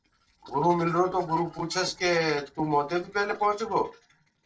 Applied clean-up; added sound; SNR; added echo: neural separator model SepFormer DNS4.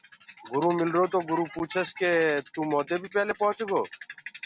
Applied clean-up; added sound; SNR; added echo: none; none; none; none.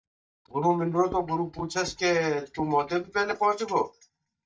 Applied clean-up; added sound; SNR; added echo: neural mask model DeepFilterNet 3.